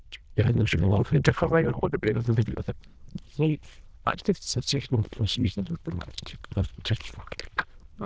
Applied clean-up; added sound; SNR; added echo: neural diffusion model UNIVERSE++.